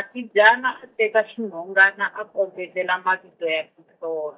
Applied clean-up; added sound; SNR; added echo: neural mask model DeepFilterNet 3.